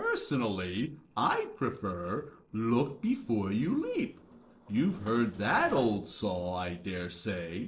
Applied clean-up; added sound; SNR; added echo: neural separator model SepFormer DNS4.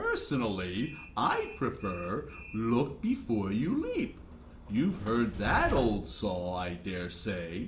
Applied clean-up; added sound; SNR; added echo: none; Train; 12 dB; reverberation time 0.4 s.